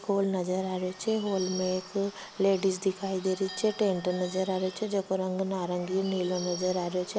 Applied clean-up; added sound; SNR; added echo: none; Bird / Bell; 16 dB; none.